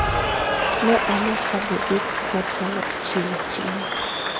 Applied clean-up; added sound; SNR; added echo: none; Applause / Cheering; -3 dB; none.